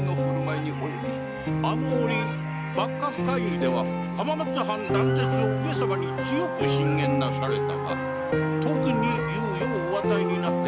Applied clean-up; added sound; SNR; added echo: none; Piano; -4 dB; none.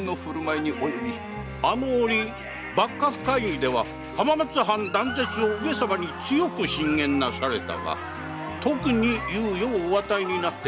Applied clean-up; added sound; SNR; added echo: none; none; none; none.